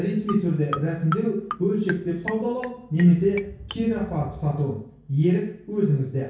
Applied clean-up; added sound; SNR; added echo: none; Marimba, xylophone; 13 dB; reverberation time 0.6 s.